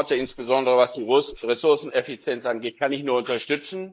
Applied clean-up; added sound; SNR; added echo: neural mask model Resemble Enhance denoiser.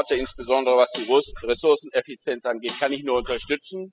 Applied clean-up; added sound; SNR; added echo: classical method spectral subtraction.